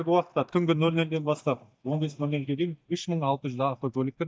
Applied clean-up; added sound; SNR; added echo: neural mask model DeepFilterNet 3.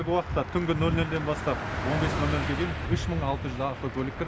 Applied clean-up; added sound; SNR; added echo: none; Car passing by; 6 dB; none.